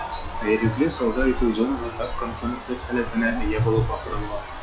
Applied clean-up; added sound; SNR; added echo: classical method log-MMSE.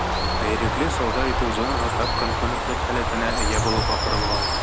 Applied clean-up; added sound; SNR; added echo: none; Bird; -5 dB; none.